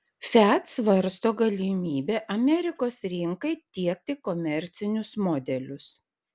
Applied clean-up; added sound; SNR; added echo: none; none; none; none.